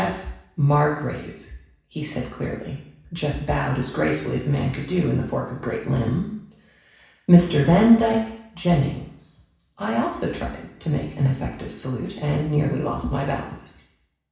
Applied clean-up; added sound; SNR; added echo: none; none; none; reverberation time 0.7 s.